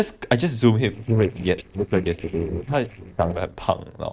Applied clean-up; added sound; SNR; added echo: neural separator model SepFormer DNS4.